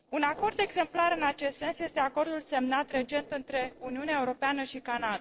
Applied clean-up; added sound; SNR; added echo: neural separator model SepFormer DNS4.